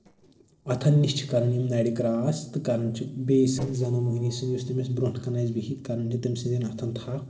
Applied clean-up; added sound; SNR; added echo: neural separator model SepFormer DNS4.